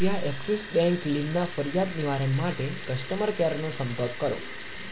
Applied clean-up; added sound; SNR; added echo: none; Liquid; 13 dB; none.